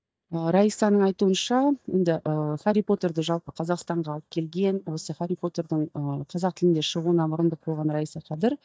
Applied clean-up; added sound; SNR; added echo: neural mask model DeepFilterNet 3.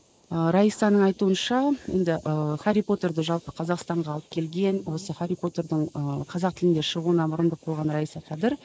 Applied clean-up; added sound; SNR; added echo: neural mask model Resemble Enhance denoiser.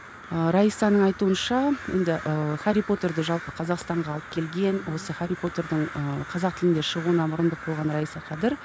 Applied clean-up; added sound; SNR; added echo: none; Crow; 15 dB; none.